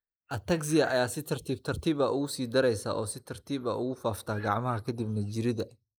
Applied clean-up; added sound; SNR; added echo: neural mask model Resemble Enhance denoiser.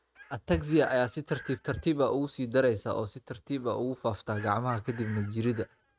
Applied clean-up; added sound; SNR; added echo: neural mask model RNNoise.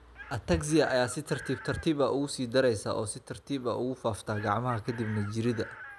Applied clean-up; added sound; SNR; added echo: none; Chicken, rooster; 18 dB; none.